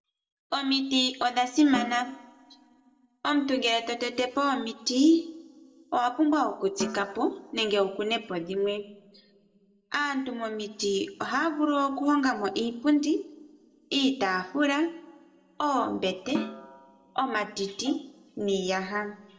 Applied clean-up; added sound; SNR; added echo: neural separator model SepFormer DNS4.